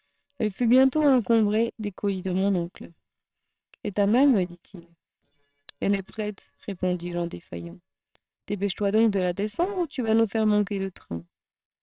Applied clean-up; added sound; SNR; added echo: neural separator model SepFormer WHAMR!.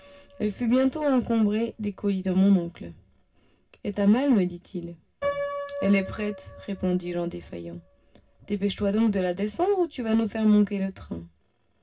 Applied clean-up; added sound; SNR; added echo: none; Piano; 15 dB; reverberation time 0.4 s.